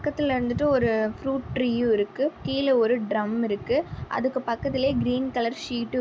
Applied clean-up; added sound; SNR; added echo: none; none; none; none.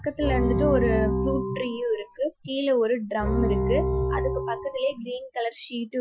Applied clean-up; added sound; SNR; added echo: classical method Wiener filter.